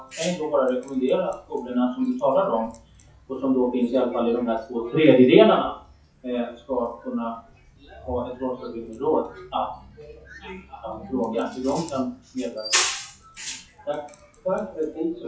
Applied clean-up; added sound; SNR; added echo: classical method WPE with log-MMSE.